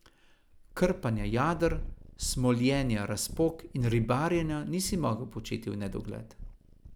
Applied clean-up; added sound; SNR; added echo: none; Purr; 11 dB; none.